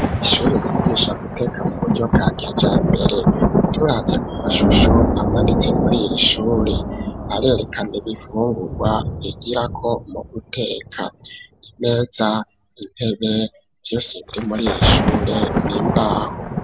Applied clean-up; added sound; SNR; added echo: none; Thunder; -2 dB; none.